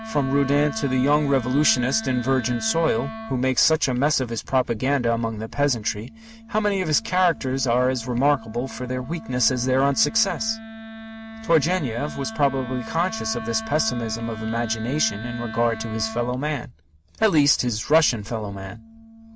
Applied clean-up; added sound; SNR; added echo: none; Wind instrument, woodwind instrument; 13 dB; none.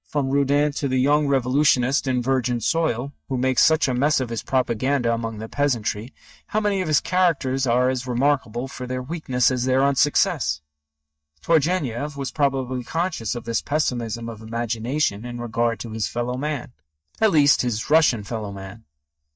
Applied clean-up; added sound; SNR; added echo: neural mask model DeepFilterNet 3.